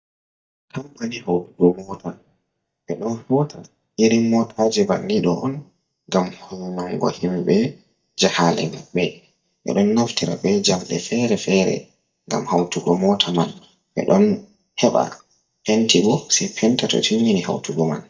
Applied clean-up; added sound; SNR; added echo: neural mask model DeepFilterNet 3.